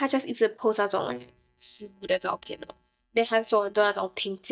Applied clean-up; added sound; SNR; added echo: neural mask model DeepFilterNet 3.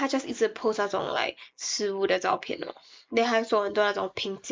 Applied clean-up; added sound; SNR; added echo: neural mask model Resemble Enhance denoiser.